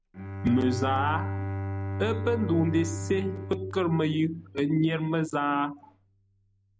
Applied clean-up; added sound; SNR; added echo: none; Bowed string instrument; 7 dB; none.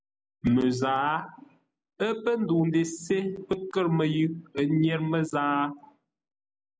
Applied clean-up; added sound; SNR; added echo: none; none; none; none.